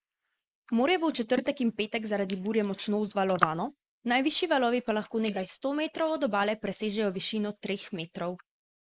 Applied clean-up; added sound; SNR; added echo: neural mask model Resemble Enhance denoiser.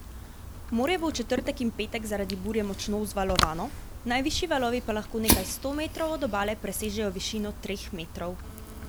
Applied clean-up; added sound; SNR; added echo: none; Fire; 4 dB; none.